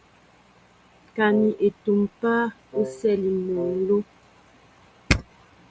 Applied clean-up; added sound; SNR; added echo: none; Wind instrument, woodwind instrument; 11 dB; none.